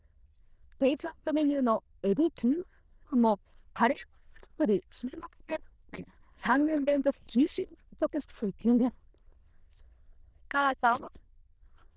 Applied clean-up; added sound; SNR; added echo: neural diffusion model UNIVERSE++.